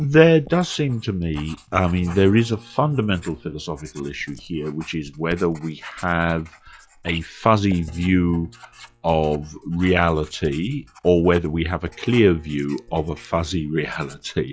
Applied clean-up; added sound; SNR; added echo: classical method log-MMSE.